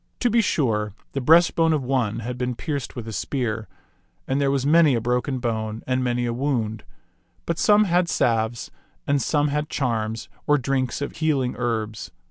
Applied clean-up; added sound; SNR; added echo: none; none; none; none.